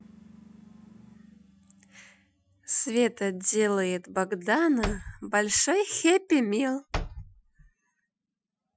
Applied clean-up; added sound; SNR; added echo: classical method Wiener filter.